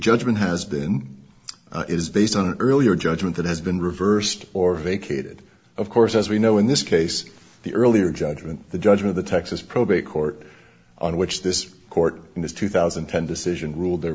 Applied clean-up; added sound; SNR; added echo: none; none; none; none.